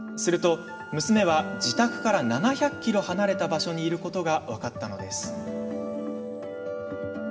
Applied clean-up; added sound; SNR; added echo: none; Wind instrument, woodwind instrument; 18 dB; reverberation time 2.4 s.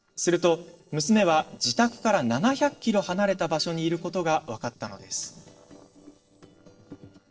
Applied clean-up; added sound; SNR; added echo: neural separator model SepFormer DNS4.